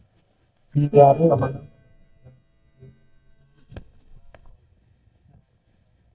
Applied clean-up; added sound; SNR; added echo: neural mask model DeepFilterNet 3.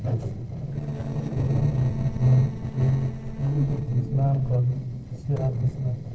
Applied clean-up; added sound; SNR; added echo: neural separator model SepFormer DNS4.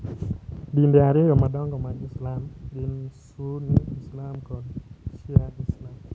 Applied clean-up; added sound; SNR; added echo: none; none; none; none.